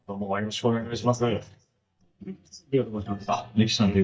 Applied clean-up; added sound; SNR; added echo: neural mask model DeepFilterNet 3.